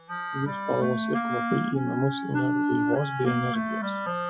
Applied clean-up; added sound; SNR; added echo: classical method WPE with log-MMSE.